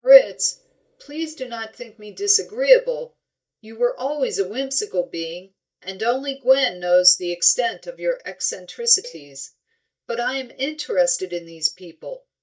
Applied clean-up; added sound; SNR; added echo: neural mask model DeepFilterNet 3.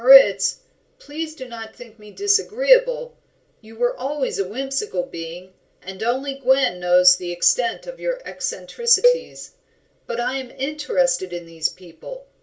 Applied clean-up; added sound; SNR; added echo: none; Cowbell; 3 dB; reverberation time 0.2 s.